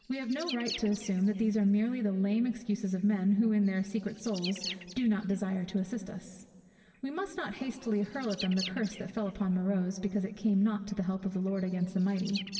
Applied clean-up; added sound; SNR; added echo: none; Bird; 16 dB; reverberation time 2.0 s.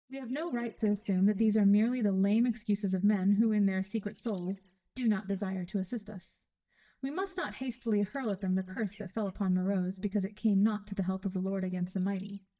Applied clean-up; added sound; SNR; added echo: neural mask model DeepFilterNet 3.